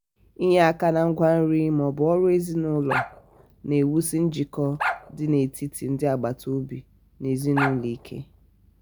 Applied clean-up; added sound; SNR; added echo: none; Bark; 8 dB; none.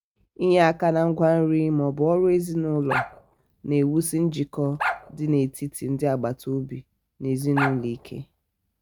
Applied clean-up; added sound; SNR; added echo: neural mask model RNNoise.